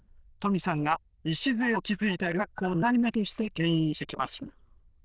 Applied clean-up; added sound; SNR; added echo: neural diffusion model UNIVERSE++.